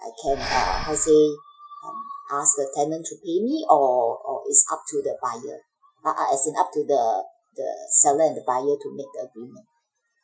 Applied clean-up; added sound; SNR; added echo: classical method Wiener filter.